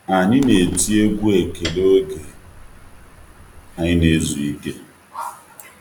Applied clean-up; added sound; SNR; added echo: none; Piano + Bird; 14 dB; none.